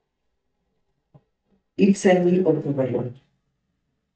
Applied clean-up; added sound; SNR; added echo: neural mask model DeepFilterNet 3.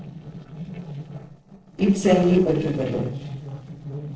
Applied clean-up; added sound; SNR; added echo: neural separator model SepFormer DNS4.